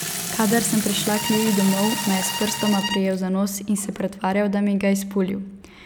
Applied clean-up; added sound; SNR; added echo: none; Bowed string instrument + Sink (filling or washing) / Water tap, faucet; 7 dB; none.